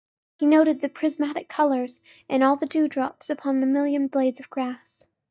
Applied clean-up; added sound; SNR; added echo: neural mask model DeepFilterNet 3.